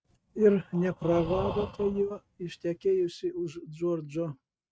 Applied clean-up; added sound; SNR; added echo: neural mask model RNNoise.